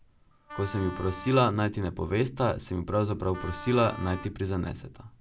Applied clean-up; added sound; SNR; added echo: none; Wind instrument, woodwind instrument; 14 dB; none.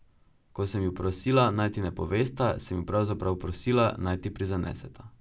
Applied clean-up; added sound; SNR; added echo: none; none; none; none.